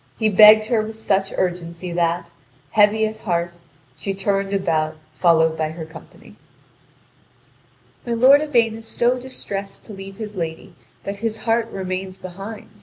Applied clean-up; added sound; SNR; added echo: none; none; none; none.